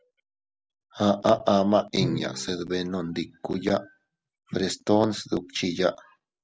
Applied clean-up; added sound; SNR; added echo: none; Bowed string instrument; 12 dB; none.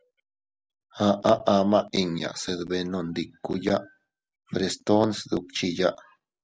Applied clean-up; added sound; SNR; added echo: none; none; none; none.